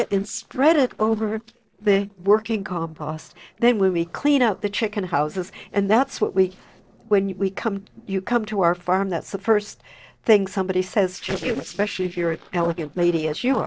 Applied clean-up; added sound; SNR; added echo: neural separator model SepFormer DNS4.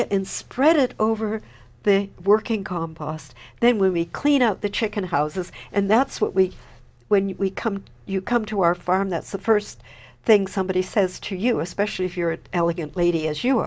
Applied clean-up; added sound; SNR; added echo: none; none; none; none.